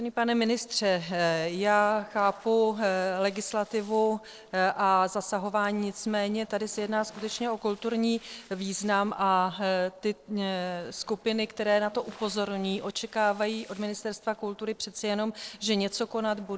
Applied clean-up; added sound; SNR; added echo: neural separator model SepFormer DNS4.